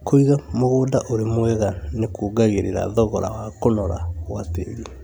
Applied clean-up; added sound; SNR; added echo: none; none; none; none.